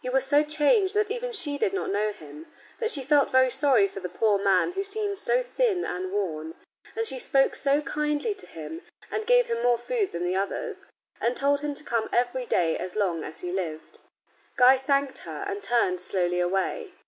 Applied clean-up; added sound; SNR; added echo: none; none; none; none.